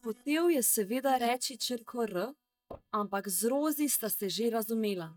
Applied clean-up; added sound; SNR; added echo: neural mask model DeepFilterNet 3.